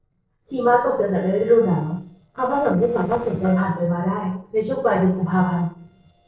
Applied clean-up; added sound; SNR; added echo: neural separator model SepFormer DNS4.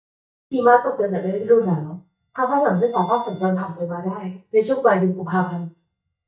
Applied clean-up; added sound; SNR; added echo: neural mask model DeepFilterNet 3.